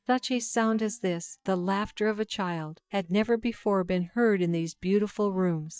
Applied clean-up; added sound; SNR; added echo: neural mask model DeepFilterNet 3.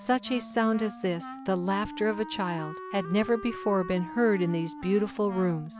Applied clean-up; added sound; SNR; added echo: none; Wind instrument, woodwind instrument; 13 dB; none.